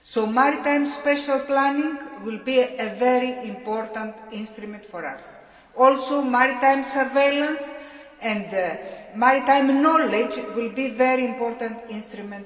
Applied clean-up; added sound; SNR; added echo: none; none; none; reverberation time 2.0 s.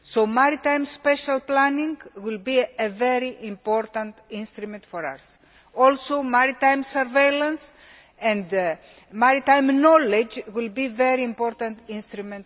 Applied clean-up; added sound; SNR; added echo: none; none; none; none.